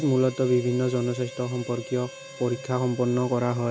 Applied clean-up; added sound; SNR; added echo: none; Harmonica; 16 dB; none.